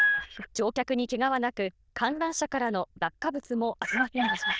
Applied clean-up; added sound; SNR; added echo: neural diffusion model UNIVERSE++.